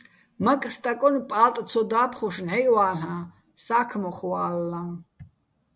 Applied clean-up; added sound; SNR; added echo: none; none; none; none.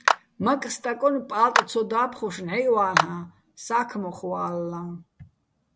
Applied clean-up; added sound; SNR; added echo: none; Clapping; 3 dB; none.